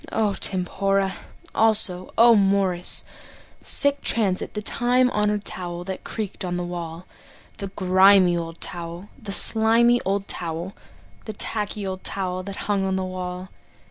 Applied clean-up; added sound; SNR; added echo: none; none; none; none.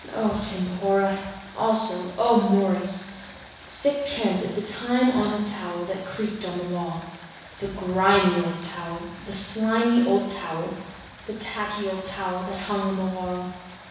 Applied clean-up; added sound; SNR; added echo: none; Water; 18 dB; reverberation time 1.1 s.